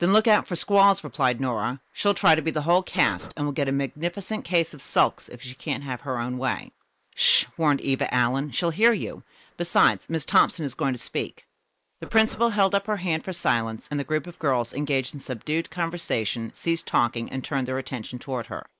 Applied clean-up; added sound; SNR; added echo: neural mask model Resemble Enhance denoiser.